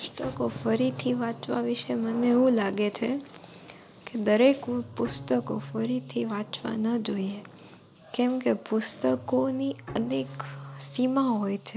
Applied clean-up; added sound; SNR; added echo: none; Bowed string instrument + Guitar; 18 dB; none.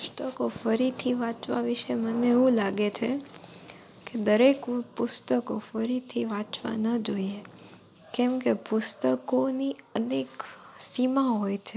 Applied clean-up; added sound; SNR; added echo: none; none; none; none.